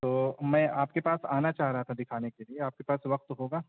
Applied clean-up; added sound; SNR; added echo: none; none; none; none.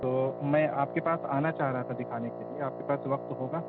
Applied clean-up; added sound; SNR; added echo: none; Wind instrument, woodwind instrument; 8 dB; none.